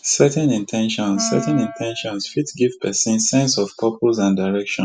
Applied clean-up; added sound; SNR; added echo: classical method spectral subtraction.